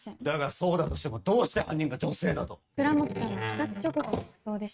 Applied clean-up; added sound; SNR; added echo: neural mask model RNNoise.